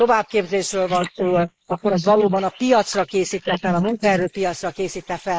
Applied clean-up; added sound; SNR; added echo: neural mask model Resemble Enhance denoiser.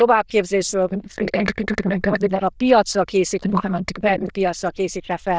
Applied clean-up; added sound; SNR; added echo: neural diffusion model UNIVERSE++.